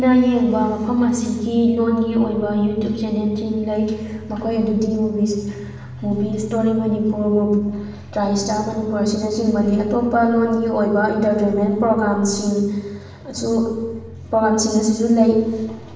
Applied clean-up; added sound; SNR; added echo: none; none; none; reverberation time 1.1 s.